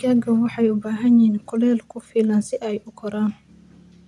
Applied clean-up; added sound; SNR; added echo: none; none; none; none.